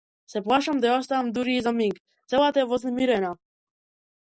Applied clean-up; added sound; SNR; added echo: none; none; none; none.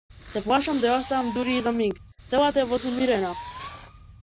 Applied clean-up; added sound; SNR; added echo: none; Fireworks; 10 dB; none.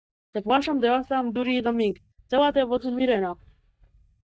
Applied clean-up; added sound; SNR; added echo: neural mask model DeepFilterNet 3.